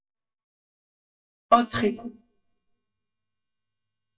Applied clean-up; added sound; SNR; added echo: neural mask model DeepFilterNet 3.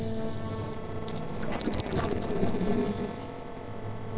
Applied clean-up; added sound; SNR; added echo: neural separator model SepFormer DNS4.